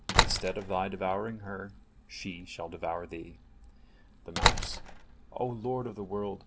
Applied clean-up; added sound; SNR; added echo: none; Slam; -5 dB; none.